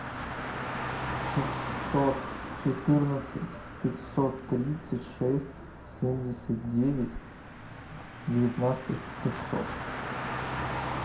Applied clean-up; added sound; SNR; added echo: none; Car; 6 dB; reverberation time 0.5 s.